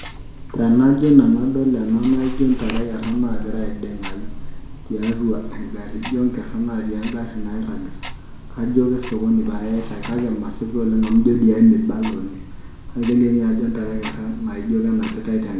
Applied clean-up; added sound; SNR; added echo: none; Tick-tock; 9 dB; reverberation time 0.6 s.